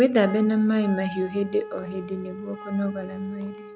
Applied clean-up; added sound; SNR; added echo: none; Wind instrument, woodwind instrument; 15 dB; none.